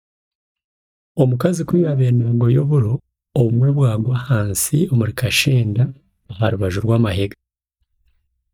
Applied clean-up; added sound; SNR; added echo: neural mask model DeepFilterNet 3.